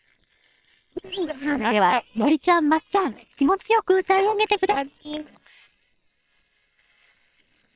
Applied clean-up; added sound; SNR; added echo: neural separator model SepFormer WHAM!.